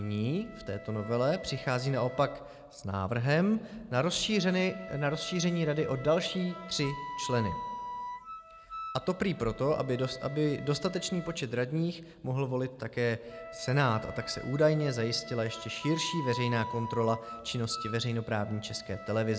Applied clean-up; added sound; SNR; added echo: none; Wind instrument, woodwind instrument; 13 dB; none.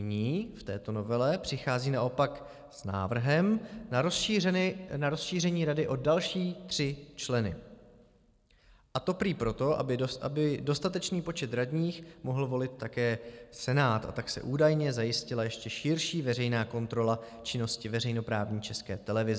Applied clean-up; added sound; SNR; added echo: none; none; none; none.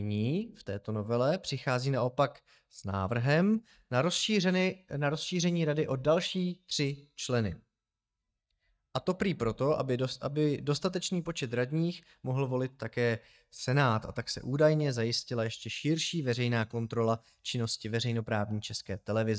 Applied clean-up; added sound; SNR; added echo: neural mask model DeepFilterNet 3.